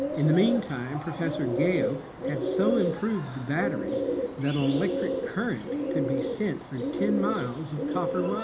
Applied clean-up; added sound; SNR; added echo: none; Bird; 2 dB; reverberation time 0.4 s.